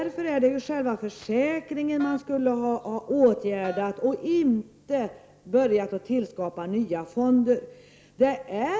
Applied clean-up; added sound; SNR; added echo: none; Wind instrument, woodwind instrument; 18 dB; none.